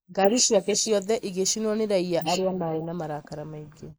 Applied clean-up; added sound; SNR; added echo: neural mask model Resemble Enhance denoiser.